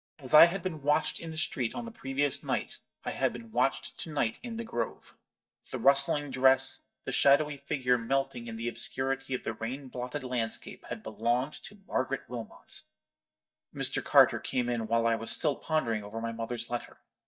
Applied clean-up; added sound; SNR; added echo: neural mask model DeepFilterNet 3.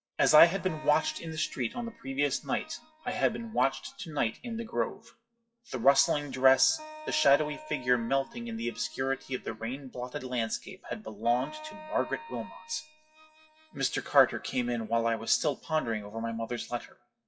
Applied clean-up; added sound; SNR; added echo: classical method WPE with log-MMSE.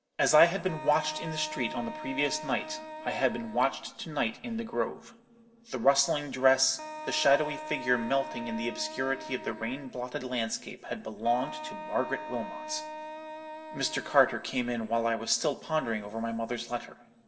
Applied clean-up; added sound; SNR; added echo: none; Wind instrument, woodwind instrument; 11 dB; reverberation time 1.3 s.